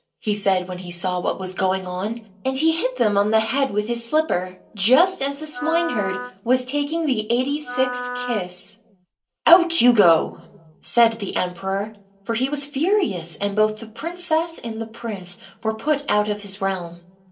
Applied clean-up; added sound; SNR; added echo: none; Wind instrument, woodwind instrument; 11 dB; reverberation time 0.2 s.